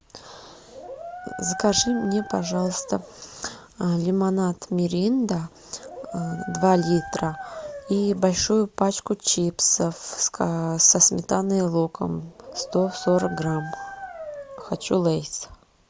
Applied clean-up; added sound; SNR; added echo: none; Dog; 13 dB; none.